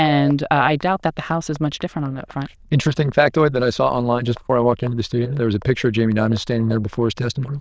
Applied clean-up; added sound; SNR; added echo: neural diffusion model UNIVERSE++.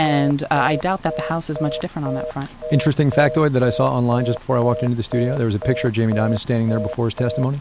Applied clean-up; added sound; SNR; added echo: none; Telephone; 10 dB; none.